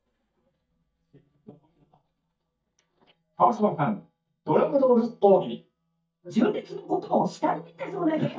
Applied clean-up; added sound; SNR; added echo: neural mask model DeepFilterNet 3.